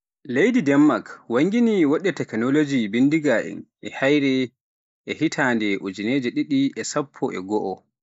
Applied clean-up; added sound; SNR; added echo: neural mask model Resemble Enhance denoiser.